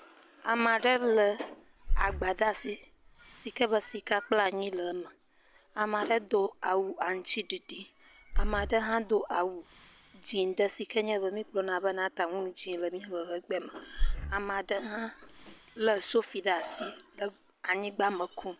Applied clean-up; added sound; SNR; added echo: none; Breathing; 3 dB; none.